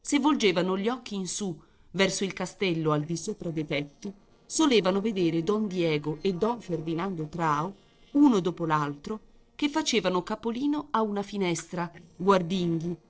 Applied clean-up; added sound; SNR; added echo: neural separator model SepFormer DNS4.